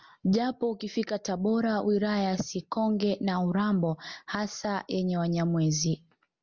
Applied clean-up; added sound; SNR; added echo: none; none; none; none.